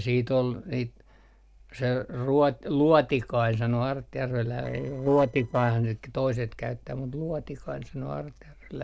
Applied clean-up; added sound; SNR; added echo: neural separator model SepFormer DNS4.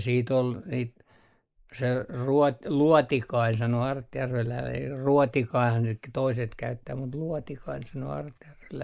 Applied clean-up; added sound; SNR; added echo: neural mask model Resemble Enhance denoiser.